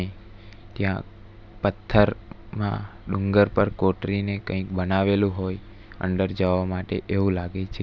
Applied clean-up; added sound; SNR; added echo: none; none; none; none.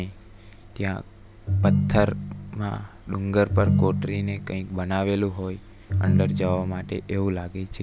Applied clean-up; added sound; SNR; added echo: none; Ringtone; -2 dB; none.